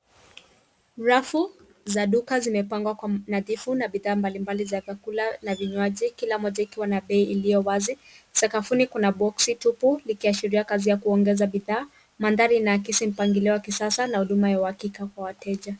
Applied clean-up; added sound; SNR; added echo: none; none; none; none.